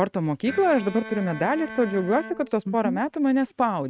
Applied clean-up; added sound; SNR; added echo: neural mask model RNNoise.